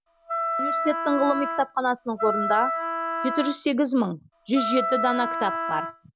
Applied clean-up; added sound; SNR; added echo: none; Wind instrument, woodwind instrument; 2 dB; none.